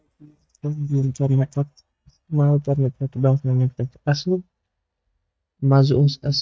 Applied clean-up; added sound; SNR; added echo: neural mask model DeepFilterNet 3.